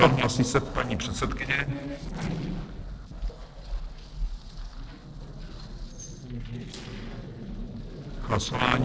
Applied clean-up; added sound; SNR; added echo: neural separator model SepFormer DNS4.